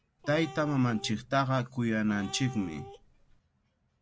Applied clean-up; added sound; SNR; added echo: none; Cat; 17 dB; none.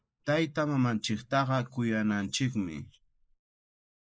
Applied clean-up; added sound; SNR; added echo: neural mask model Resemble Enhance denoiser.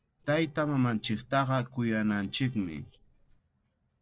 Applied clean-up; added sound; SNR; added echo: neural separator model SepFormer DNS4.